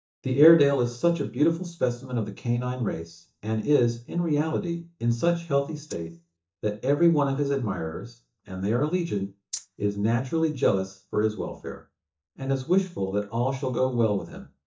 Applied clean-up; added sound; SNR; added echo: neural mask model DeepFilterNet 3.